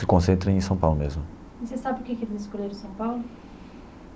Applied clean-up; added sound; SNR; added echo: none; none; none; none.